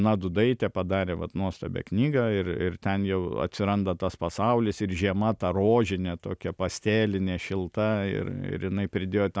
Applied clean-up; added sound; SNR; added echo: none; none; none; none.